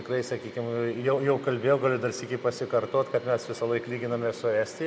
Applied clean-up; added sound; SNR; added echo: none; none; none; none.